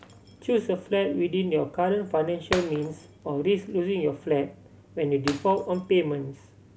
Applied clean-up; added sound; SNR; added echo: none; Shatter; 16 dB; none.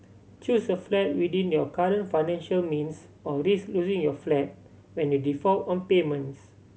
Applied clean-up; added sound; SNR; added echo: none; none; none; none.